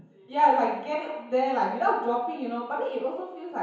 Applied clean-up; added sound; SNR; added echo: none; none; none; reverberation time 1.0 s.